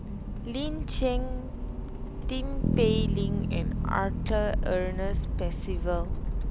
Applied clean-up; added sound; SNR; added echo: none; Accelerating, revving, vroom + Bass guitar; -4 dB; none.